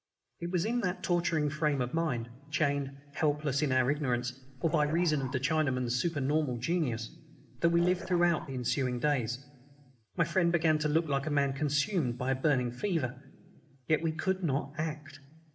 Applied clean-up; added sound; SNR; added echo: none; Dog; 15 dB; reverberation time 1.3 s.